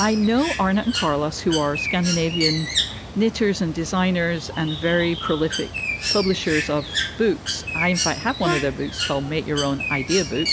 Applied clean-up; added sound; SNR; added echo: none; Bird + Brass instrument; 5 dB; none.